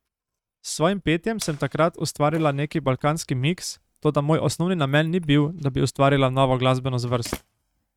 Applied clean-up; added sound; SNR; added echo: neural mask model RNNoise.